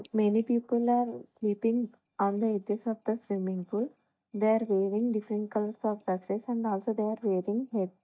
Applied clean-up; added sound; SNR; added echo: neural mask model DeepFilterNet 3.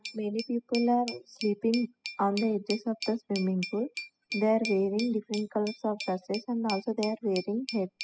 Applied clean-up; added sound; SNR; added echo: classical method spectral subtraction.